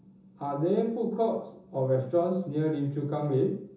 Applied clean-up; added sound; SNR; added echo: none; none; none; reverberation time 0.6 s.